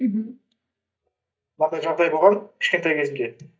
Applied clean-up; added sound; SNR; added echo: neural mask model DeepFilterNet 3.